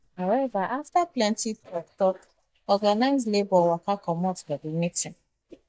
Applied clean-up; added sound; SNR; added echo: neural mask model DeepFilterNet 3.